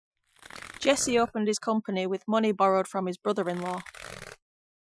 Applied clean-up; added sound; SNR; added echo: classical method Wiener filter.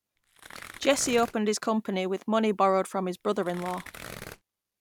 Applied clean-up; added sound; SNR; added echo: none; Tearing; 15 dB; none.